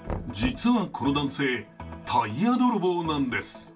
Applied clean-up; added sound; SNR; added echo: none; Knock; 14 dB; reverberation time 0.2 s.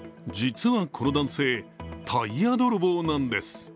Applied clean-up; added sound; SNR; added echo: none; none; none; none.